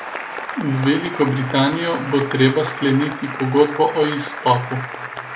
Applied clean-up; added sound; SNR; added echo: none; Applause / Cheering; 10 dB; reverberation time 0.9 s.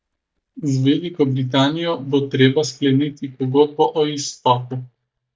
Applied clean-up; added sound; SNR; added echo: neural mask model DeepFilterNet 3.